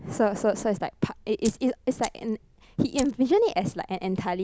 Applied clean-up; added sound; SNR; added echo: none; Fire; 19 dB; none.